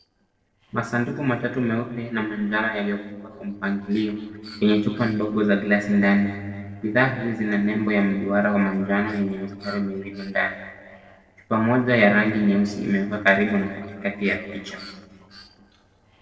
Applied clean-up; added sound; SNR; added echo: neural separator model SepFormer DNS4.